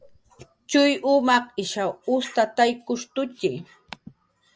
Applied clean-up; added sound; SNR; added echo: none; none; none; none.